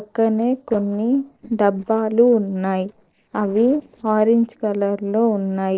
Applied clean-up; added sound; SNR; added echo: neural separator model SepFormer DNS4.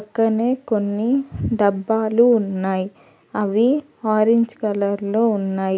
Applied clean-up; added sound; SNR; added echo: none; none; none; none.